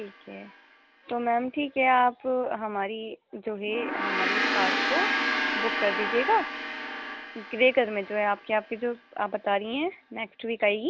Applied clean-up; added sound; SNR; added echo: none; Gong; 4 dB; none.